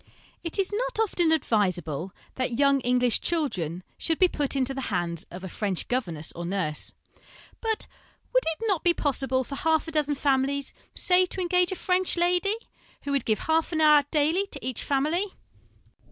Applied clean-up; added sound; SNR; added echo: none; none; none; none.